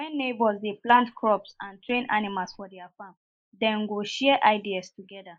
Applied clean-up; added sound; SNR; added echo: neural mask model Resemble Enhance denoiser.